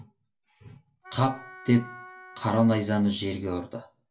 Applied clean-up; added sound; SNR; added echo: none; Wind instrument, woodwind instrument; 19 dB; reverberation time 0.2 s.